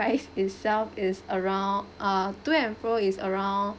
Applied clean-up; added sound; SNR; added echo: none; none; none; none.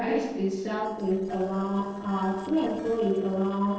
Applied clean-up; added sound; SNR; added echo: neural separator model SepFormer DNS4.